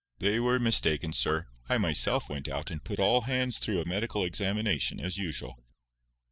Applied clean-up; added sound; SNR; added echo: neural mask model DeepFilterNet 3.